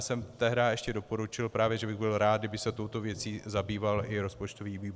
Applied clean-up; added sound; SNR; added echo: none; Tap; 18 dB; none.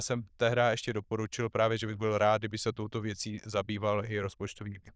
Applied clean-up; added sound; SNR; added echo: neural diffusion model UNIVERSE++.